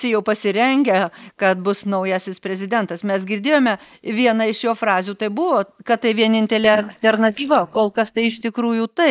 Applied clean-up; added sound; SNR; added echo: neural mask model DeepFilterNet 3.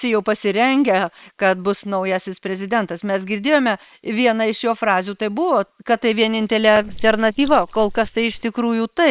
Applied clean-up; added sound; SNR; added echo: neural separator model SepFormer WHAM!.